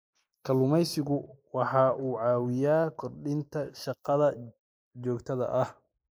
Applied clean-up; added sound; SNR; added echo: neural mask model Resemble Enhance denoiser.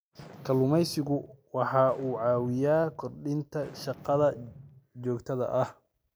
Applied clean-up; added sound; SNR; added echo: none; Fireworks; 18 dB; none.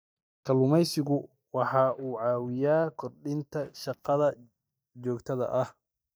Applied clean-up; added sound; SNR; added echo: neural mask model DeepFilterNet 3.